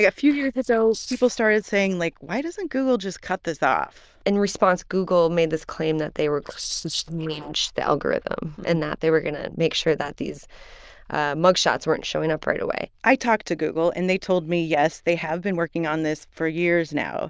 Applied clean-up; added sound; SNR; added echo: neural diffusion model UNIVERSE++.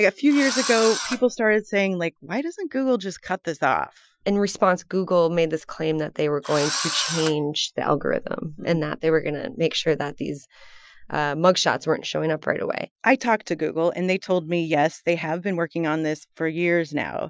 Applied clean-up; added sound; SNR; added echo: classical method Wiener filter.